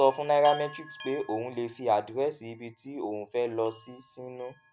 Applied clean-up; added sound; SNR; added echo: none; Chime; 19 dB; none.